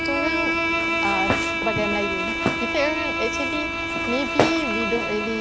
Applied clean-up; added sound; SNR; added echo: none; Walk, footsteps + Bowed string instrument; -3 dB; none.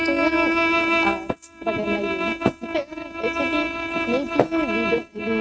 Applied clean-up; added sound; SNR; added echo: neural mask model RNNoise.